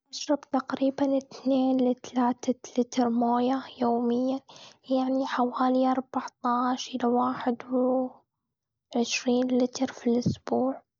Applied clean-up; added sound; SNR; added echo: none; none; none; none.